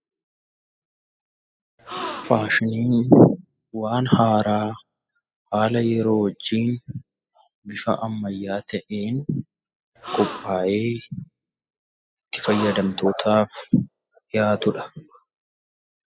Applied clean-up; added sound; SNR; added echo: classical method spectral subtraction.